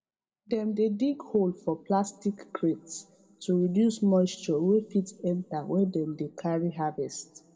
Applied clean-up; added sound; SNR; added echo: none; none; none; reverberation time 1.0 s.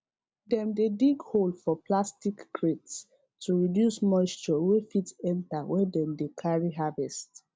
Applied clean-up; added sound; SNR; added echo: none; none; none; none.